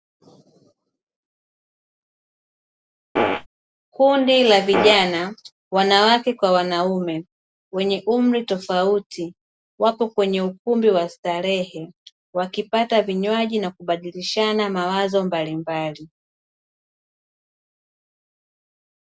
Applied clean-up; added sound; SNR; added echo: none; Fart; -2 dB; none.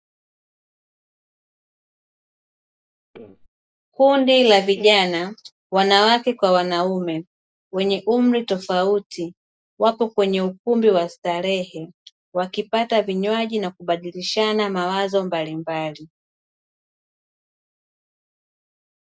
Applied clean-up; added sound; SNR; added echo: neural mask model DeepFilterNet 3.